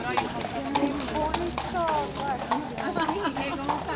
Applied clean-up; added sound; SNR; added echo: none; Livestock, farm animals, working animals; -5 dB; none.